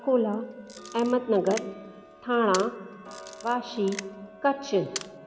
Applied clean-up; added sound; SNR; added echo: none; Camera + Tick-tock; 15 dB; none.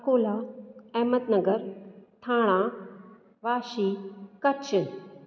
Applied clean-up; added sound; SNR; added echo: none; none; none; none.